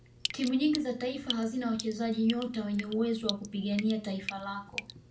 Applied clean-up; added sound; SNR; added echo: none; Drip; 11 dB; reverberation time 0.3 s.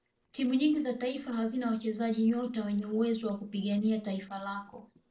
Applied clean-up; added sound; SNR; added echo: neural separator model SepFormer DNS4.